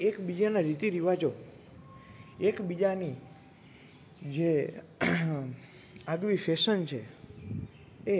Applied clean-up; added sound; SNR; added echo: none; none; none; none.